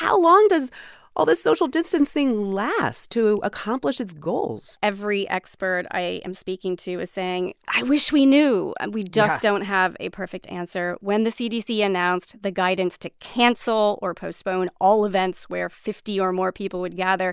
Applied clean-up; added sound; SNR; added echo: none; none; none; none.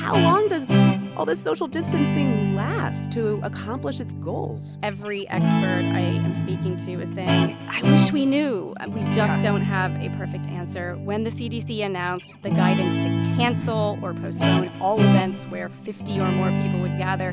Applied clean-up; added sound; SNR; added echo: none; Guitar; -4 dB; none.